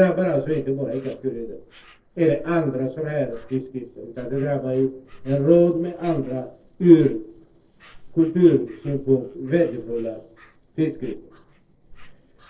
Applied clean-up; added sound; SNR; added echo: neural separator model SepFormer DNS4.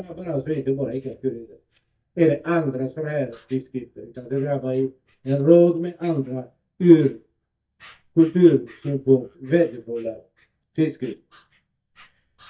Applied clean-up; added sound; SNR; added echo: neural mask model DeepFilterNet 3.